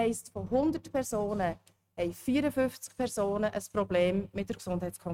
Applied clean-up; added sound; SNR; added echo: neural mask model RNNoise.